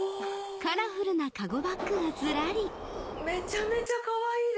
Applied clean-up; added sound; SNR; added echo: none; Subway, metro, underground; 6 dB; none.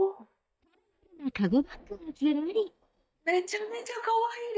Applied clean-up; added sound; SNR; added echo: neural mask model DeepFilterNet 3.